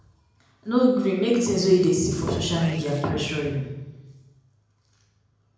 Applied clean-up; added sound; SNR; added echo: none; Sneeze; 17 dB; reverberation time 0.9 s.